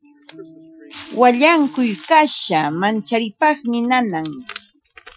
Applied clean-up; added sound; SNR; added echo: classical method Wiener filter.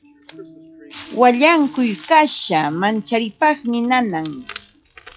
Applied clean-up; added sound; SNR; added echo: classical method log-MMSE.